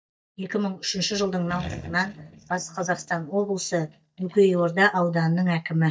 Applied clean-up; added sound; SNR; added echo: neural mask model DeepFilterNet 3.